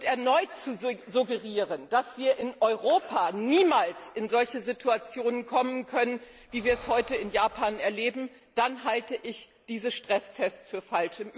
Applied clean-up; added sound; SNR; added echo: none; Breathing; 19 dB; none.